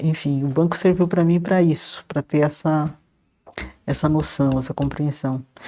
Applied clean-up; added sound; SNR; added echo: neural mask model RNNoise.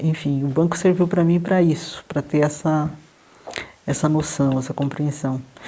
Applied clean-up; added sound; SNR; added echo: neural mask model Resemble Enhance denoiser.